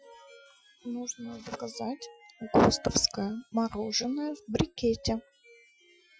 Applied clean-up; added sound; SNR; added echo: classical method Wiener filter.